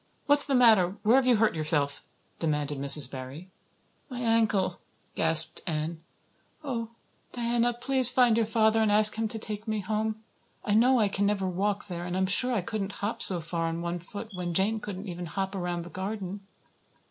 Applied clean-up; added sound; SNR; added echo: none; none; none; none.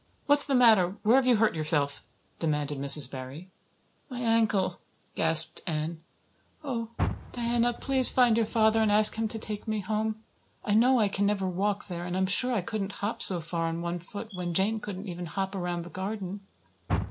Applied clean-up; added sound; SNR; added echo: none; Car; 15 dB; none.